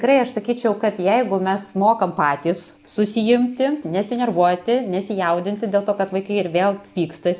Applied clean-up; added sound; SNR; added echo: none; none; none; none.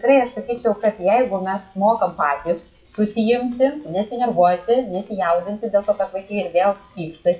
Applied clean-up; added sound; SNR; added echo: classical method WPE with log-MMSE.